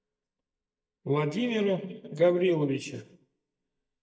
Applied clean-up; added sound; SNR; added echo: neural mask model DeepFilterNet 3.